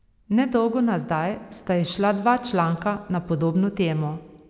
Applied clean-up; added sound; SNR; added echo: none; none; none; none.